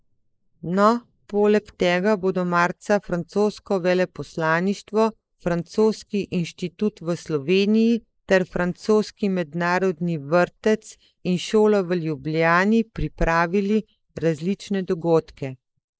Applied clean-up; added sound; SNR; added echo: neural mask model Resemble Enhance denoiser.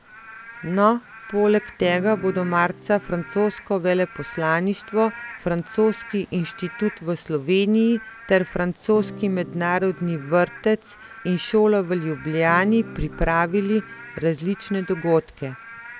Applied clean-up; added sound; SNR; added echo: none; Acoustic guitar / Strum + Rain / Frog; 17 dB; none.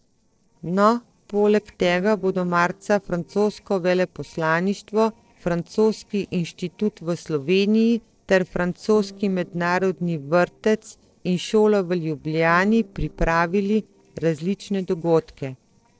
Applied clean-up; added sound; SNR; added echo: neural separator model SepFormer DNS4.